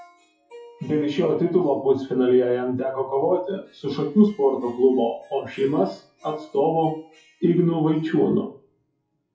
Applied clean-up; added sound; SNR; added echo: classical method WPE with log-MMSE.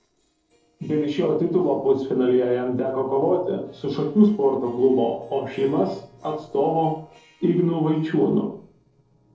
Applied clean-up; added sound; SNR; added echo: neural separator model SepFormer DNS4.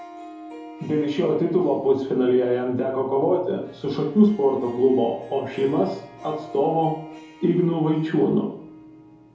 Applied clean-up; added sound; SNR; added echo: none; Harp; 20 dB; reverberation time 2.6 s.